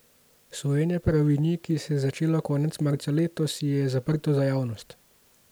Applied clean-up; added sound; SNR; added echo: none; none; none; none.